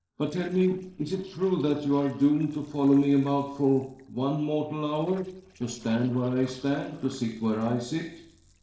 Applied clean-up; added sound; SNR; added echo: neural separator model SepFormer DNS4.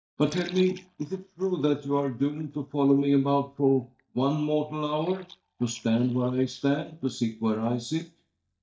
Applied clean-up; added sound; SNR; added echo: neural mask model DeepFilterNet 3.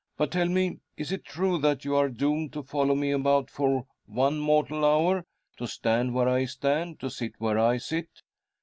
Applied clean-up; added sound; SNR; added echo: none; none; none; none.